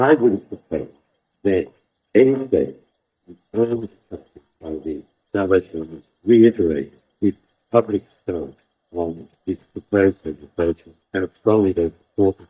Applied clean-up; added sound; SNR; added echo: neural mask model DeepFilterNet 3.